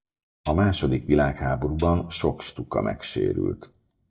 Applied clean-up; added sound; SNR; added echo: neural mask model DeepFilterNet 3.